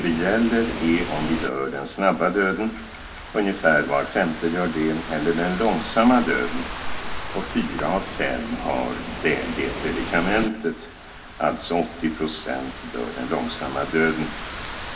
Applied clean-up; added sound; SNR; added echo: none; Rain / Thunderstorm; 9 dB; reverberation time 0.2 s.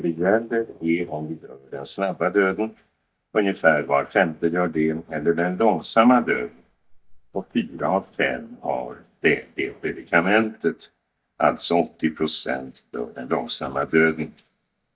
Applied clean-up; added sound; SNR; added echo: neural mask model DeepFilterNet 3.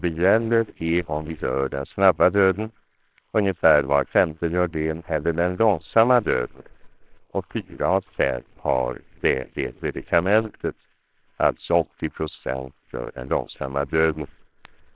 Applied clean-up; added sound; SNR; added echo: neural separator model SepFormer WHAMR!.